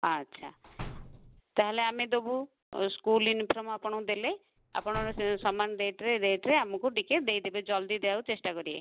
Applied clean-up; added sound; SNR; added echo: none; Slam; 13 dB; none.